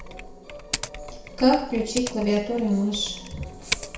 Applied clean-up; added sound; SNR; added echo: none; Typing; 10 dB; reverberation time 0.6 s.